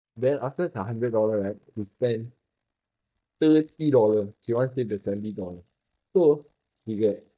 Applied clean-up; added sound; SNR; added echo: neural mask model DeepFilterNet 3.